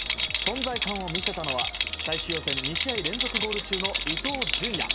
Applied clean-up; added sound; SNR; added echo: none; Rattle; -3 dB; none.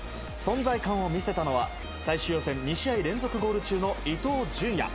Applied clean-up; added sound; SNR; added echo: none; none; none; none.